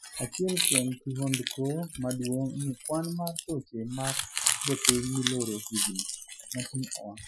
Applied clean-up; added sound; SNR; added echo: classical method Wiener filter.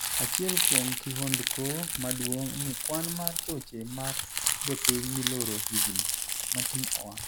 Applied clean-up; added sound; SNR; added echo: none; Crumpling, crinkling; -5 dB; none.